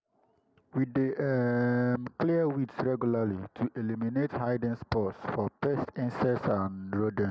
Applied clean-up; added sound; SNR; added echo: none; none; none; none.